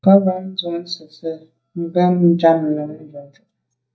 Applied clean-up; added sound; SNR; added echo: neural mask model DeepFilterNet 3.